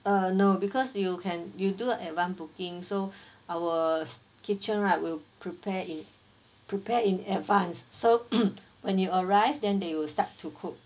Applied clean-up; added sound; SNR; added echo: none; none; none; none.